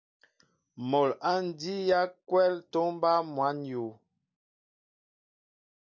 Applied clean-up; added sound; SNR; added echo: none; none; none; none.